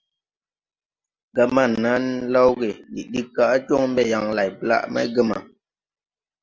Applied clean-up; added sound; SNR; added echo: none; none; none; none.